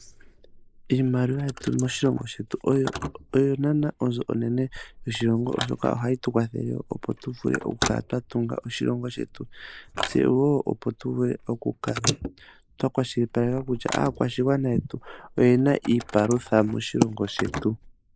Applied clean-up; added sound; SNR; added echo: neural mask model Resemble Enhance denoiser.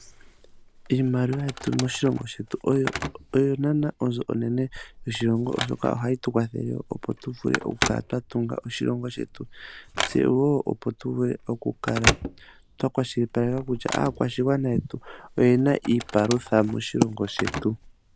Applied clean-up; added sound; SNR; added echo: none; Telephone; 10 dB; none.